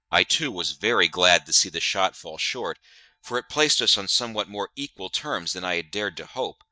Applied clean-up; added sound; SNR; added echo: neural mask model DeepFilterNet 3.